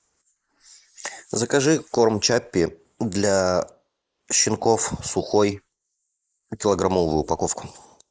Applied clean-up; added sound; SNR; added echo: neural mask model Resemble Enhance denoiser.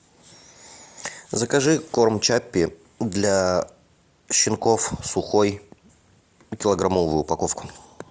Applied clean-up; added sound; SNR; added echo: none; none; none; none.